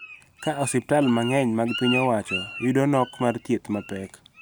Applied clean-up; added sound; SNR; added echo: none; Bird; 12 dB; none.